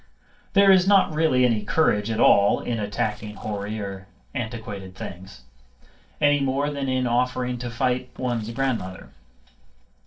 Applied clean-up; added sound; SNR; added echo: neural separator model SepFormer DNS4.